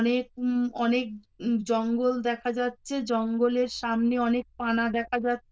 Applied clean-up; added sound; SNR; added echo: neural diffusion model UNIVERSE++.